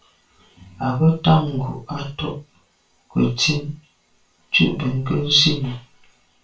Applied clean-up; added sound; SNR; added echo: none; none; none; reverberation time 0.2 s.